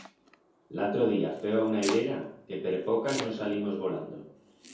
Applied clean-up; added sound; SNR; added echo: none; Domestic sounds, home sounds; 14 dB; reverberation time 0.6 s.